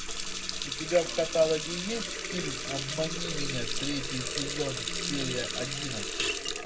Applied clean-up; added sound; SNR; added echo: none; Water tap, faucet; 0 dB; reverberation time 0.3 s.